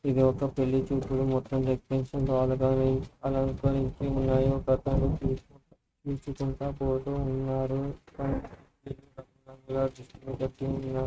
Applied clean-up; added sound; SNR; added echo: neural mask model RNNoise.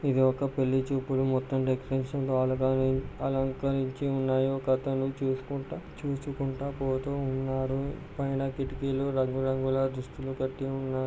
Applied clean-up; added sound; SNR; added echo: none; none; none; none.